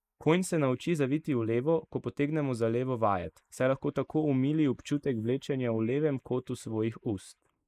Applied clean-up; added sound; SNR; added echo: neural mask model Resemble Enhance denoiser.